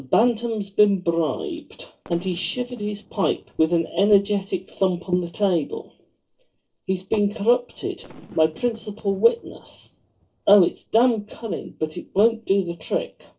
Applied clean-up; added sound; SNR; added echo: neural separator model SepFormer DNS4.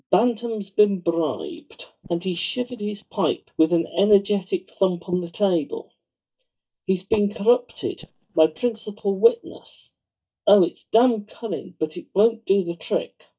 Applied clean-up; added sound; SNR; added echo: neural mask model DeepFilterNet 3.